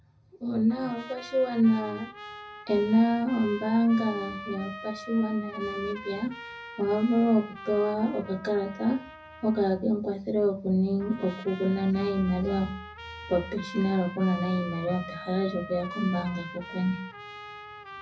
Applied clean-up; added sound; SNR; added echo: none; Trumpet; 15 dB; reverberation time 0.4 s.